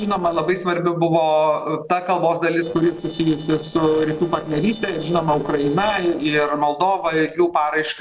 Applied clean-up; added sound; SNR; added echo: neural separator model SepFormer DNS4.